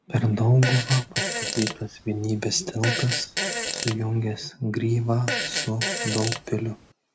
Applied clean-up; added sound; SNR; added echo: none; Fart; 5 dB; none.